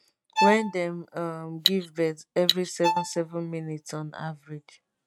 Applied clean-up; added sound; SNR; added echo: neural mask model RNNoise.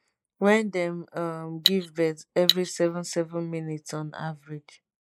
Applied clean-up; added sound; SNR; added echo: neural mask model Resemble Enhance denoiser.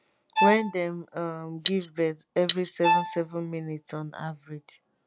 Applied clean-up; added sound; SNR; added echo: none; Cutlery, silverware + Bowed string instrument; 0 dB; none.